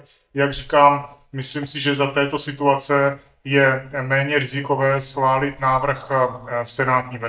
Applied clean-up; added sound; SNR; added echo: neural mask model DeepFilterNet 3.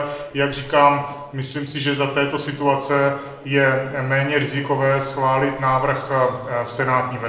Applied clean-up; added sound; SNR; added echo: neural separator model SepFormer DNS4.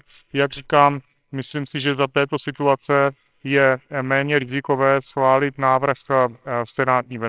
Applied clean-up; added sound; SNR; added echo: neural separator model SepFormer WHAMR!.